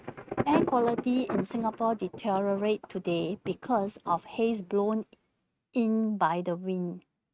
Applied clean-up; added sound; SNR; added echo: neural mask model RNNoise.